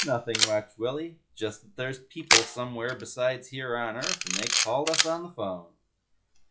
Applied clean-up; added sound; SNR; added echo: classical method log-MMSE.